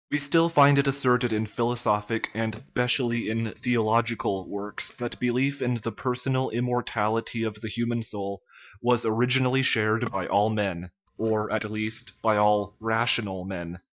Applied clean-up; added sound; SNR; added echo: neural mask model DeepFilterNet 3.